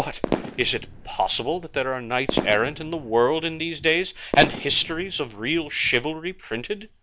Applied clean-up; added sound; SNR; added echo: none; Fireworks; 7 dB; none.